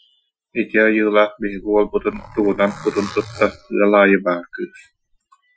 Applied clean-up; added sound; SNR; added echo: classical method Wiener filter.